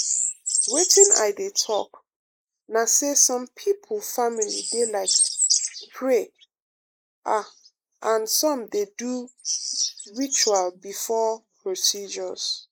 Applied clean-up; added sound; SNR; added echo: neural mask model Resemble Enhance denoiser.